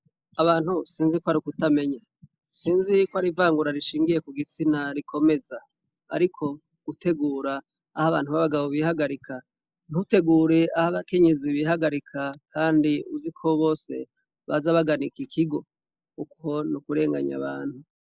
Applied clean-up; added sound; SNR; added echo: neural mask model Resemble Enhance denoiser.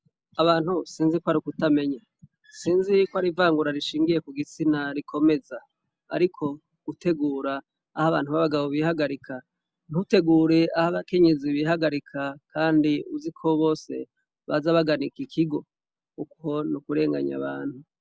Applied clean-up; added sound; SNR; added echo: none; none; none; none.